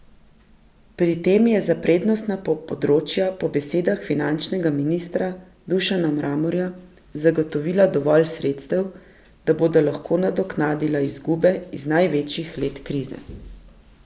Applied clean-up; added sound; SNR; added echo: none; none; none; none.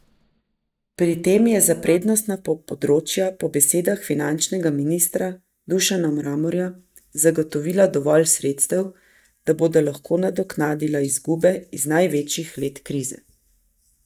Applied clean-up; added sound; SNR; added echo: neural mask model DeepFilterNet 3.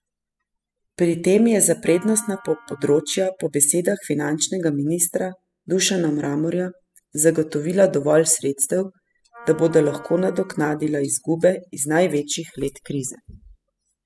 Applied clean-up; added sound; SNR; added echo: classical method spectral subtraction.